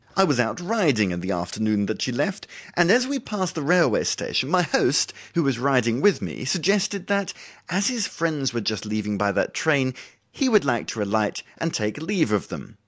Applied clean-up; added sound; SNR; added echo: none; none; none; none.